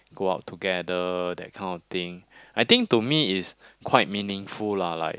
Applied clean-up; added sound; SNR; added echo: none; none; none; none.